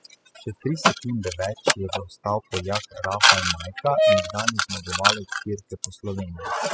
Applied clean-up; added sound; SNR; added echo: classical method spectral subtraction.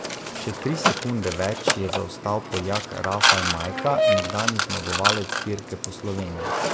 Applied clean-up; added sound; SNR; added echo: none; Mechanisms + Brass instrument; -3 dB; none.